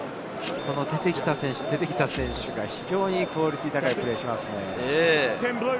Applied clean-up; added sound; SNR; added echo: none; Printer + Breathing; 16 dB; none.